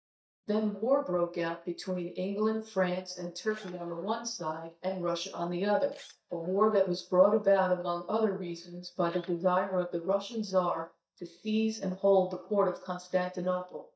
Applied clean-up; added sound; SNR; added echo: neural mask model DeepFilterNet 3.